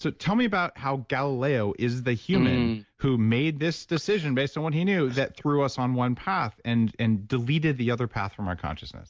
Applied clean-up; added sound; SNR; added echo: none; none; none; none.